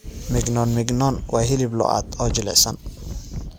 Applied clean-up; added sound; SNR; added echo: none; Wind; 9 dB; none.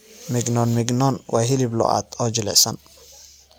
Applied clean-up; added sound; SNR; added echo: none; none; none; none.